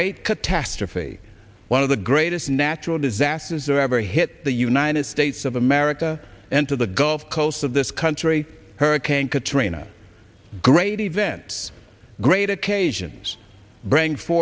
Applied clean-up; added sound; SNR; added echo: none; none; none; none.